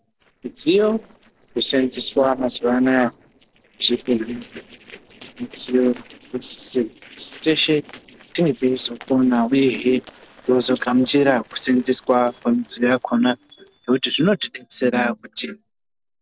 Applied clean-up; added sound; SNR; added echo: neural separator model SepFormer DNS4.